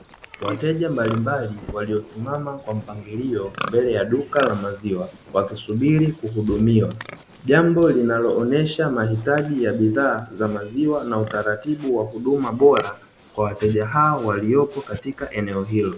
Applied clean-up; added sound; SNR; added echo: none; Livestock, farm animals, working animals; 18 dB; none.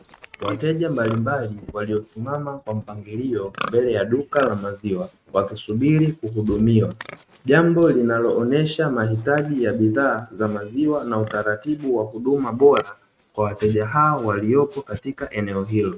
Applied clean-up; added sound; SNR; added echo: neural mask model RNNoise.